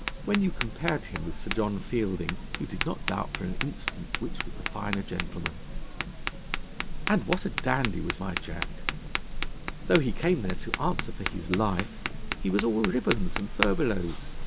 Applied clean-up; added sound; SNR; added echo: none; Tap; 1 dB; none.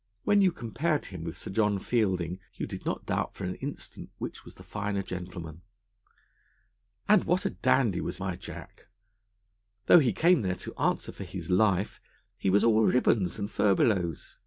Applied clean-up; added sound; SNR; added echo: none; none; none; none.